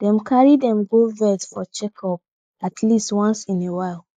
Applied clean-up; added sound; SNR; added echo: neural mask model Resemble Enhance denoiser.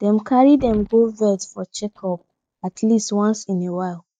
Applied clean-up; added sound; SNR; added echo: neural mask model DeepFilterNet 3.